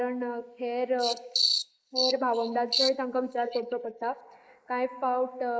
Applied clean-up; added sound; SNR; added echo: neural mask model Resemble Enhance denoiser.